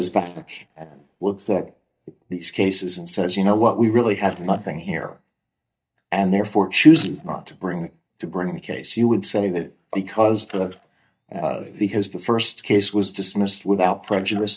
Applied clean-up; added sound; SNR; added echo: neural mask model DeepFilterNet 3.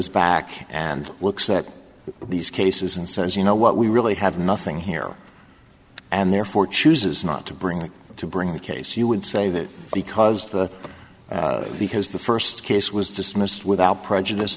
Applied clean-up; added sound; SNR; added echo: none; none; none; none.